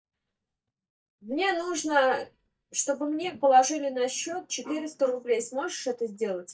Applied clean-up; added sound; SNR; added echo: neural mask model DeepFilterNet 3.